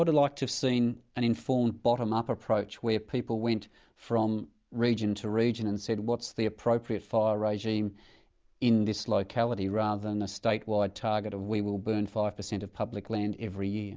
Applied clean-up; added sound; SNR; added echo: none; none; none; none.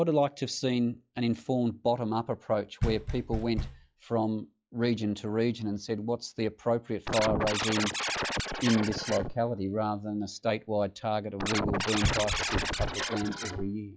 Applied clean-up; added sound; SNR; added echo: classical method log-MMSE.